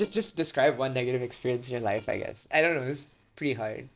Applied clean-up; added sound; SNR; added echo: neural separator model SepFormer DNS4.